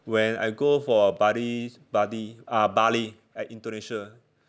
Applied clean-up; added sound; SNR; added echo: none; none; none; none.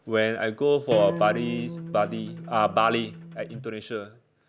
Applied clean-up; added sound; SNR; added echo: none; Acoustic guitar; 10 dB; none.